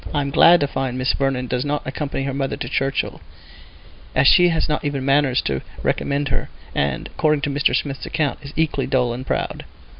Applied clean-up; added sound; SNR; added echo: none; none; none; none.